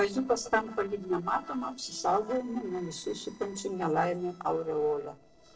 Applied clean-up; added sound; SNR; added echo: neural separator model SepFormer DNS4.